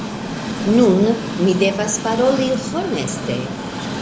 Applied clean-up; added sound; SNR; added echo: none; Train; 6 dB; none.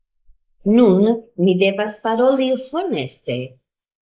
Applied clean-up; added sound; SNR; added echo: neural mask model Resemble Enhance denoiser.